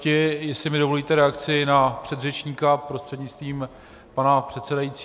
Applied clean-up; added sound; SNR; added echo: none; none; none; none.